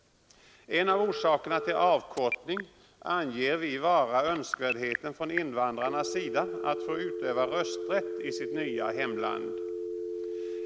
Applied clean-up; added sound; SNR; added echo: none; Telephone; 7 dB; none.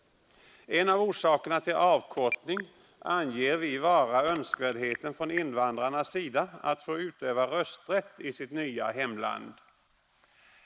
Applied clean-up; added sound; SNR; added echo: neural mask model Resemble Enhance denoiser.